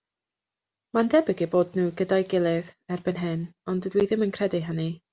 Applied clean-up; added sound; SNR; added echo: none; none; none; none.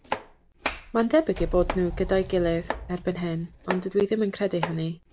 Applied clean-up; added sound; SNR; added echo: none; Sliding door + Domestic sounds, home sounds; 9 dB; none.